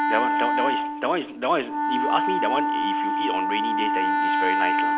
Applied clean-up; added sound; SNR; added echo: none; Wind instrument, woodwind instrument; -5 dB; none.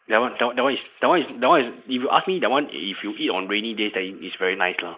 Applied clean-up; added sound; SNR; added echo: neural mask model Resemble Enhance denoiser.